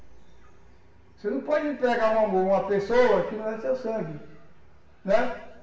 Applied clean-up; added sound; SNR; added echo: none; none; none; reverberation time 0.8 s.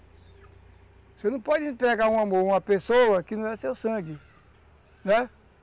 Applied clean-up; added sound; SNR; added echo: none; none; none; none.